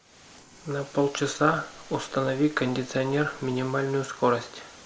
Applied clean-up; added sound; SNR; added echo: neural mask model Resemble Enhance denoiser.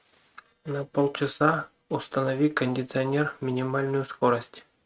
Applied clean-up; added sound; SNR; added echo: neural mask model RNNoise.